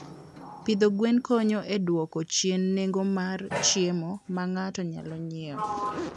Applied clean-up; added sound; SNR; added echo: none; Sliding door; 12 dB; none.